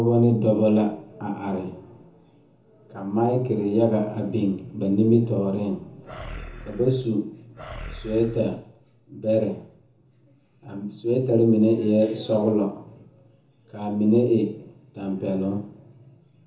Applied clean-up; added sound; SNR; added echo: none; Animal; 14 dB; reverberation time 0.6 s.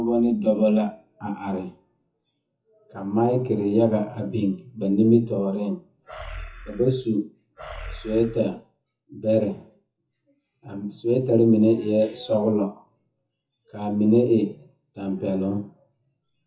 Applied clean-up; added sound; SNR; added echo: classical method WPE with log-MMSE.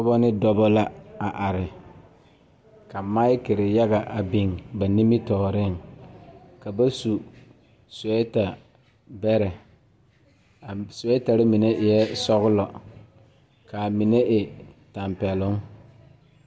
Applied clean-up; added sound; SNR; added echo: none; none; none; none.